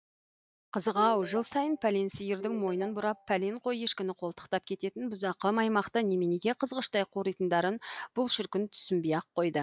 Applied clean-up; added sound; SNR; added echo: neural mask model DeepFilterNet 3.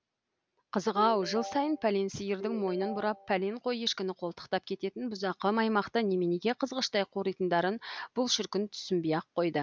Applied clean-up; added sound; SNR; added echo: none; Ringtone; 11 dB; none.